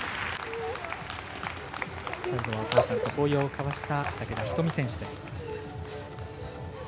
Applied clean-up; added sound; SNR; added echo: none; none; none; none.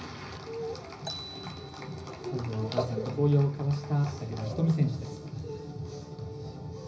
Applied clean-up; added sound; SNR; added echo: none; Marimba, xylophone; 15 dB; reverberation time 0.5 s.